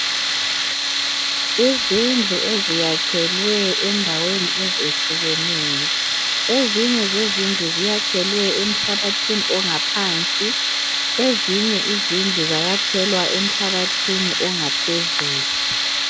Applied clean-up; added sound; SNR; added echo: none; Tools; -4 dB; none.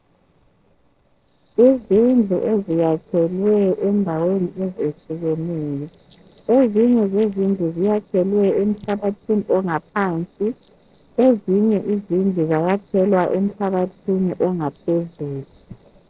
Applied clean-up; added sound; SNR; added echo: neural separator model SepFormer DNS4.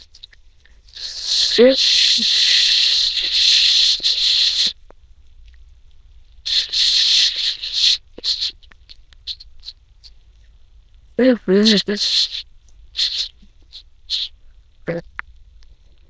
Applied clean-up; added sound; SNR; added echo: neural diffusion model UNIVERSE++.